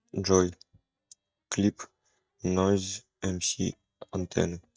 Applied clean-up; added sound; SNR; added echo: neural mask model DeepFilterNet 3.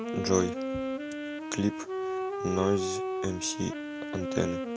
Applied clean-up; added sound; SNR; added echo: none; Wind instrument, woodwind instrument; 1 dB; none.